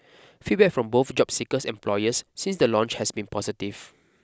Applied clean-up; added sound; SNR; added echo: none; none; none; none.